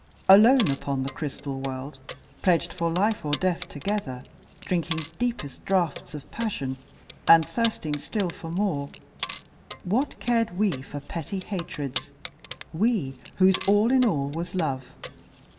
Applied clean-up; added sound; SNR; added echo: none; Keys jangling; 12 dB; reverberation time 0.6 s.